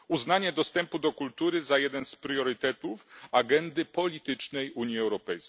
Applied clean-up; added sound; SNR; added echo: none; none; none; none.